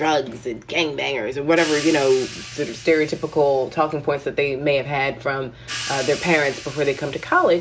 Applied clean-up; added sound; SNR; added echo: none; Crash cymbal / Hi-hat; 15 dB; none.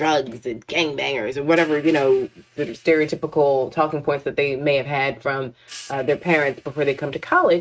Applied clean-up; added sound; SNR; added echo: neural mask model RNNoise.